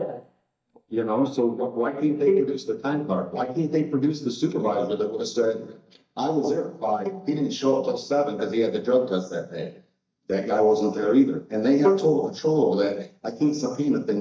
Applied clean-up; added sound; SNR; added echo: neural mask model DeepFilterNet 3.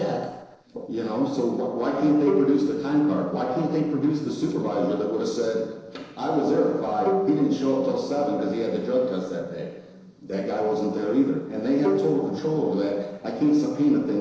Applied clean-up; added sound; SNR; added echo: neural separator model SepFormer DNS4.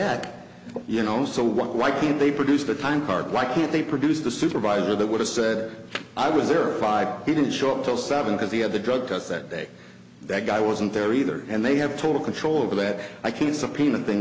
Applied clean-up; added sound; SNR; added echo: none; none; none; none.